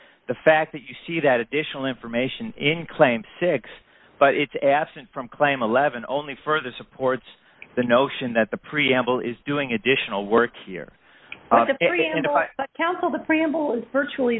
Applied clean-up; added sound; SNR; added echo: none; none; none; none.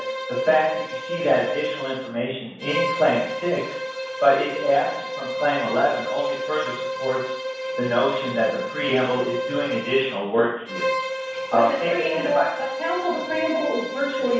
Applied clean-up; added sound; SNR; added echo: none; Bowed string instrument; 5 dB; reverberation time 0.7 s.